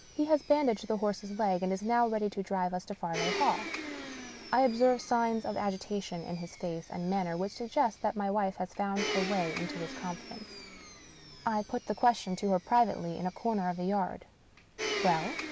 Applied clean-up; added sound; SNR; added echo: none; Domestic sounds, home sounds; 11 dB; none.